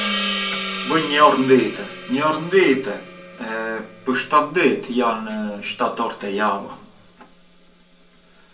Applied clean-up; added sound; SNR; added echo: none; Gong; 11 dB; reverberation time 0.2 s.